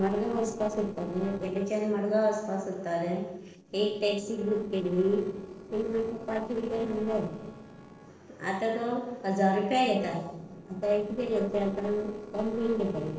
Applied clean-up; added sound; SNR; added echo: neural separator model SepFormer DNS4.